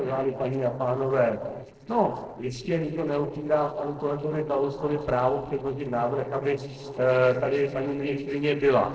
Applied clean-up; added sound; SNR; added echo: neural separator model SepFormer DNS4.